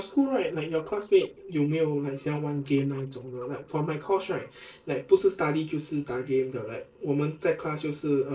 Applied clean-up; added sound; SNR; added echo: neural separator model SepFormer DNS4.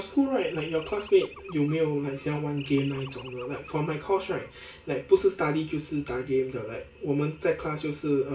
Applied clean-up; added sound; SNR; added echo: none; Animal; 19 dB; reverberation time 0.2 s.